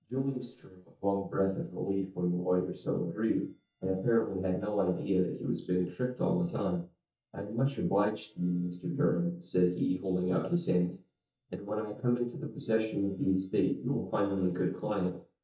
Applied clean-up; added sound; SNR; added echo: neural mask model DeepFilterNet 3.